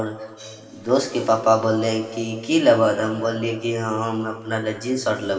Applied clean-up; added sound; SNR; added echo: none; none; none; reverberation time 2.5 s.